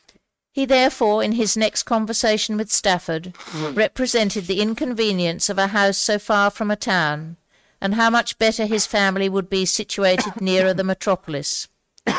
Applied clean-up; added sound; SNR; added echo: neural mask model RNNoise.